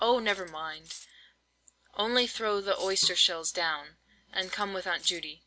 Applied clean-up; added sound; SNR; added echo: none; Cutlery, silverware + Snare drum; 20 dB; none.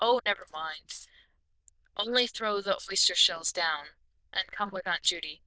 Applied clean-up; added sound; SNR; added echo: neural diffusion model UNIVERSE++.